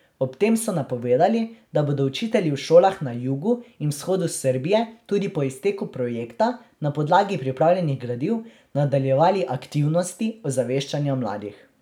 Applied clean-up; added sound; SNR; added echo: none; none; none; none.